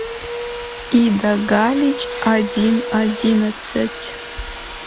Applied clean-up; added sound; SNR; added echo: none; Domestic sounds, home sounds; 9 dB; none.